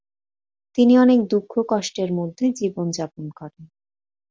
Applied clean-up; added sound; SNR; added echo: none; none; none; none.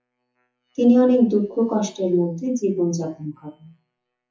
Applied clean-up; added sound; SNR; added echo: classical method WPE with log-MMSE.